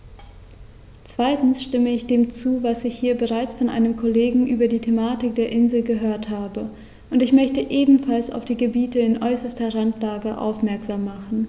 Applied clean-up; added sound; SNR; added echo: none; none; none; none.